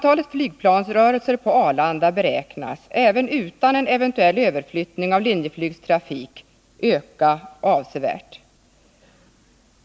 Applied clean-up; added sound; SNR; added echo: none; none; none; none.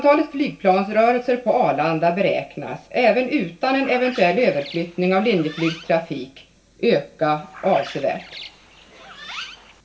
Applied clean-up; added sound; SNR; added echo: none; Bird; 17 dB; reverberation time 0.3 s.